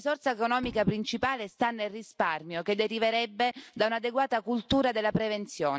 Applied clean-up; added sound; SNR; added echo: none; Bowed string instrument; 19 dB; none.